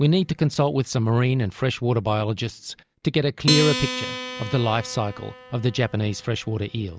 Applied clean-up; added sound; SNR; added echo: none; Acoustic guitar; 10 dB; none.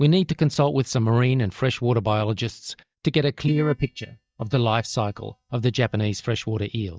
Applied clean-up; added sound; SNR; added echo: neural mask model DeepFilterNet 3.